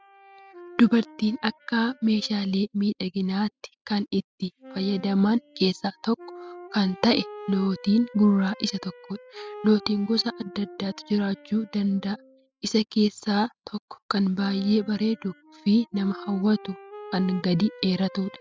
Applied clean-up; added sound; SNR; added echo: classical method spectral subtraction.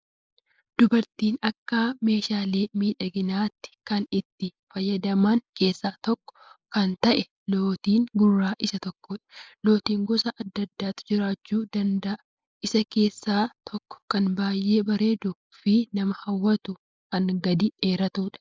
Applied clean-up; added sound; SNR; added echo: neural mask model Resemble Enhance denoiser.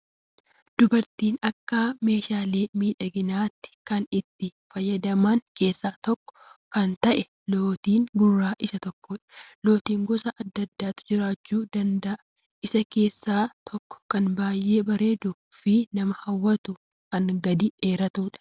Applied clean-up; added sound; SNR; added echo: none; none; none; none.